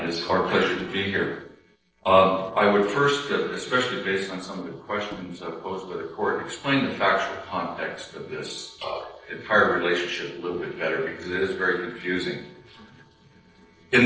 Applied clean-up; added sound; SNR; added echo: neural separator model SepFormer DNS4.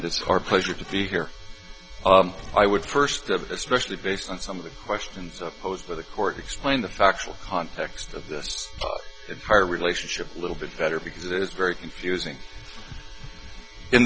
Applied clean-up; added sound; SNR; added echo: none; none; none; none.